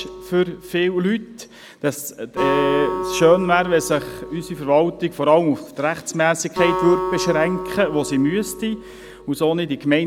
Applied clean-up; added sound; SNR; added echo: none; Acoustic guitar; 9 dB; none.